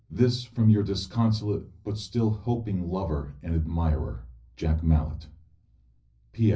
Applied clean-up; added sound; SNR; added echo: none; none; none; reverberation time 0.4 s.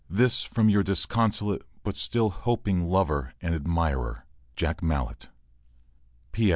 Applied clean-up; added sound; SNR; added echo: none; none; none; none.